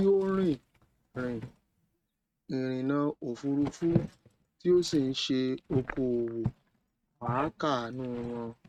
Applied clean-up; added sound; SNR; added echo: neural mask model RNNoise.